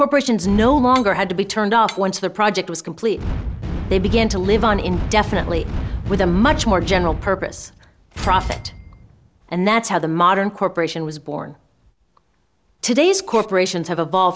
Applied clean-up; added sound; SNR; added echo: none; none; none; none.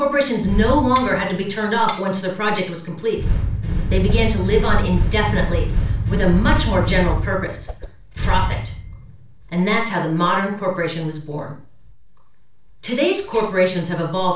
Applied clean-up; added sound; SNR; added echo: none; Whoosh, swoosh, swish; 16 dB; reverberation time 0.3 s.